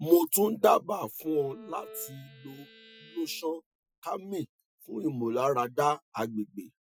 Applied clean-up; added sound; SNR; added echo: classical method Wiener filter.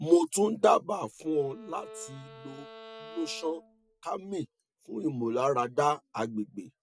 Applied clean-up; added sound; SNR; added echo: none; Bowed string instrument; 19 dB; none.